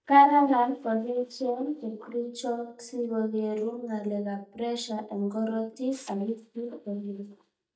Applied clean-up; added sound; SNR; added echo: neural mask model DeepFilterNet 3.